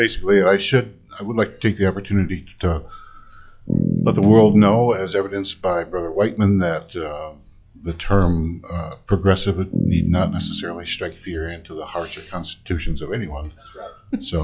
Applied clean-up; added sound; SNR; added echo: classical method log-MMSE.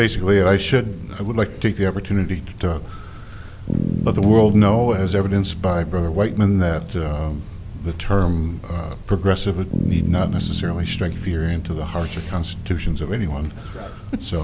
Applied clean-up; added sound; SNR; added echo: none; Bass guitar; 9 dB; none.